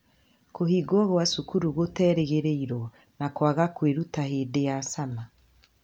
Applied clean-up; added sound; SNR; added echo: none; none; none; none.